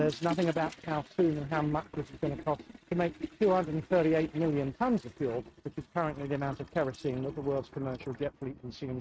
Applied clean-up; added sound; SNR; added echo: neural mask model RNNoise.